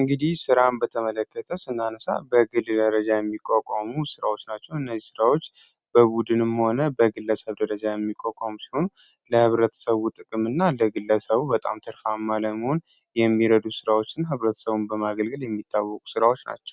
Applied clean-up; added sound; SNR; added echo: none; none; none; none.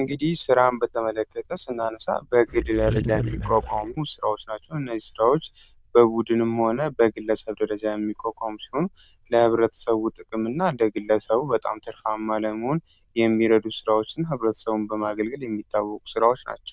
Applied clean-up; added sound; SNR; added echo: neural diffusion model UNIVERSE++.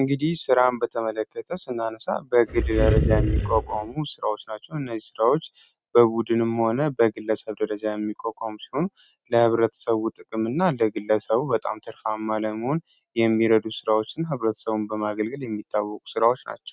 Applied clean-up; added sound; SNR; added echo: neural mask model RNNoise.